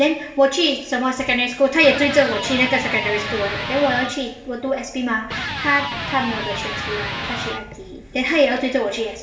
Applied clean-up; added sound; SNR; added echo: none; Electric guitar; 8 dB; reverberation time 1.5 s.